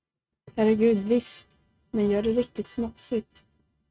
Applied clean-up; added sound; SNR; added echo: neural mask model RNNoise.